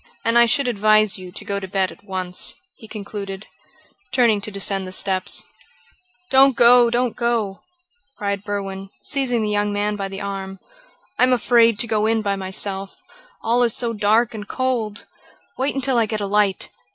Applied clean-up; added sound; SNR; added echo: none; none; none; none.